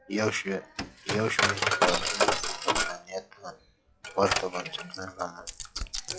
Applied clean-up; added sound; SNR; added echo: classical method log-MMSE.